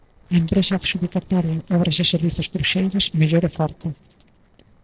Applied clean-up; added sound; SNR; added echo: neural separator model SepFormer DNS4.